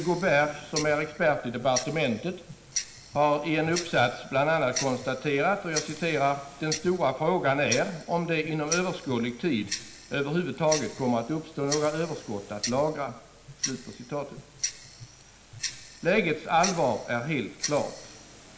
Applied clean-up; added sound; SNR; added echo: none; Tick-tock; 11 dB; reverberation time 0.8 s.